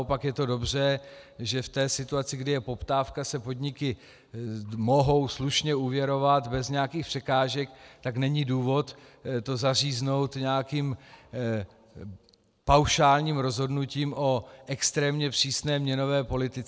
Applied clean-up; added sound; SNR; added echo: none; none; none; none.